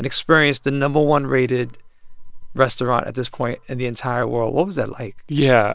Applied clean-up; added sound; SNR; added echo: neural separator model SepFormer WHAM!.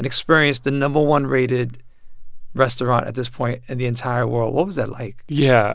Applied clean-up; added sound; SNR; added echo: none; none; none; none.